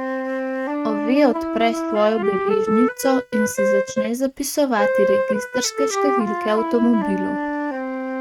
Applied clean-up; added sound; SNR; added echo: neural mask model RNNoise.